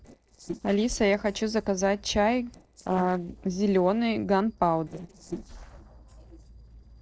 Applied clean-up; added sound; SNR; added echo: neural separator model SepFormer DNS4.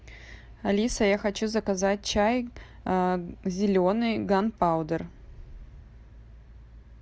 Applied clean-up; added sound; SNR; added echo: none; none; none; none.